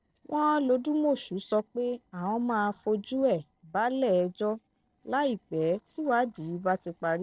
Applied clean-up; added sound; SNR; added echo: neural separator model SepFormer DNS4.